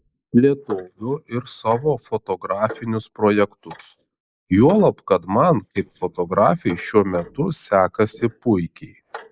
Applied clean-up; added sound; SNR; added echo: neural mask model Resemble Enhance denoiser.